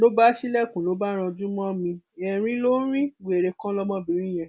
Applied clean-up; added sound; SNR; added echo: none; none; none; none.